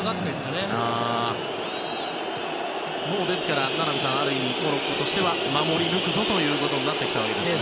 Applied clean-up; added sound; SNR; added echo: none; none; none; none.